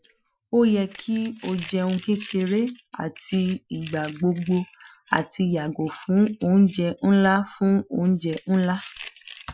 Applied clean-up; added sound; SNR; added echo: classical method Wiener filter.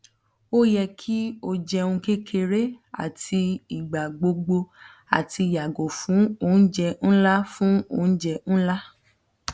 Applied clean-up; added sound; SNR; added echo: none; none; none; none.